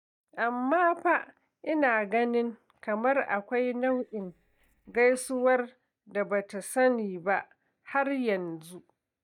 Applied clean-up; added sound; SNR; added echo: neural mask model DeepFilterNet 3.